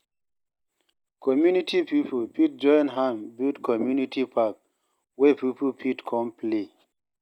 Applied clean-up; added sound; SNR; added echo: none; none; none; none.